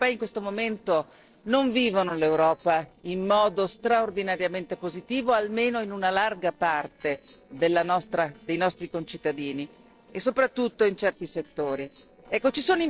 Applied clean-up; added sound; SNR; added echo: neural separator model SepFormer DNS4.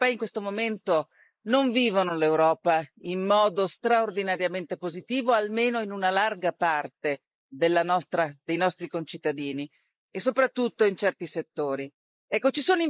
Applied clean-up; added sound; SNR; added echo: neural mask model Resemble Enhance denoiser.